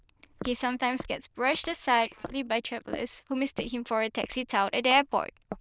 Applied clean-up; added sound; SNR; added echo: neural diffusion model UNIVERSE++.